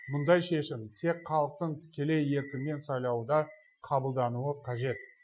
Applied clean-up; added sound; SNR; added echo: classical method Wiener filter.